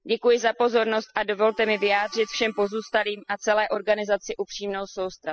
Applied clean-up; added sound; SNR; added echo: classical method spectral subtraction.